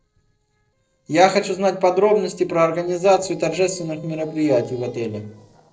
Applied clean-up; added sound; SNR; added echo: neural separator model SepFormer DNS4.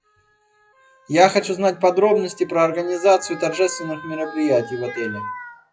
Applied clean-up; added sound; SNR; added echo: classical method WPE with log-MMSE.